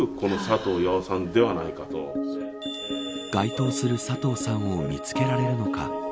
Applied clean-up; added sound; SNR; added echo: none; none; none; none.